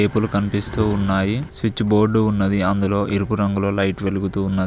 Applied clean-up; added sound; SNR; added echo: none; none; none; none.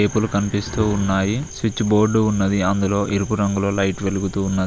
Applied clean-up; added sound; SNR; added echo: none; Cricket; 19 dB; none.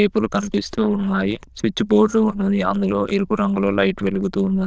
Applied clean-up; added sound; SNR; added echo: neural diffusion model UNIVERSE++.